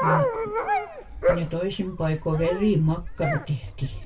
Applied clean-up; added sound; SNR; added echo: none; Dog; 2 dB; reverberation time 0.2 s.